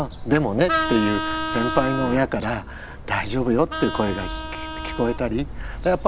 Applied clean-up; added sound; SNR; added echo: none; Vehicle horn, car horn, honking + Gull, seagull / Fowl; 5 dB; none.